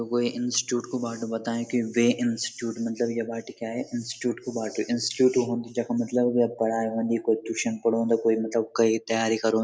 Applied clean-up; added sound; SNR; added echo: none; none; none; none.